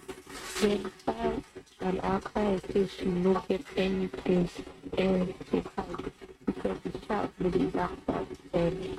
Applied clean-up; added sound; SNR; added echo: neural mask model RNNoise.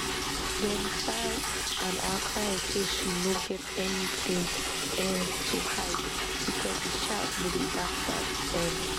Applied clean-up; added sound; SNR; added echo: none; Liquid; -4 dB; none.